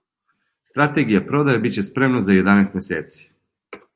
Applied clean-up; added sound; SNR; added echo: none; none; none; none.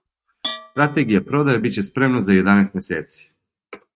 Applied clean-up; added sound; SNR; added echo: neural mask model RNNoise.